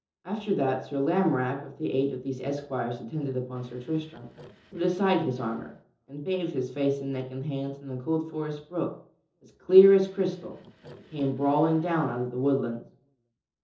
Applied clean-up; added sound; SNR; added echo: neural separator model SepFormer DNS4.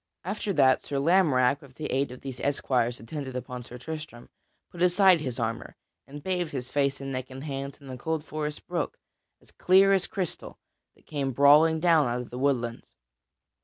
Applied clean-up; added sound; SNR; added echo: none; none; none; none.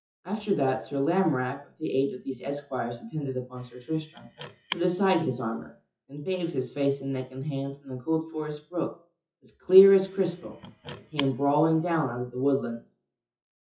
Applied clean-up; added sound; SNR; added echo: classical method WPE with log-MMSE.